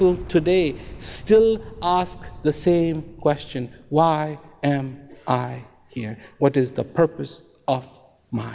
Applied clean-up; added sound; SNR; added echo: none; Boom; 19 dB; none.